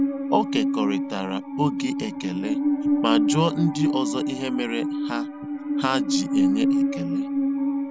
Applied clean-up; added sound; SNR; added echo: none; Musical instrument; -4 dB; none.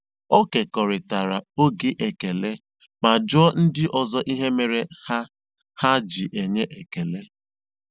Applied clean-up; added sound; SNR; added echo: none; none; none; none.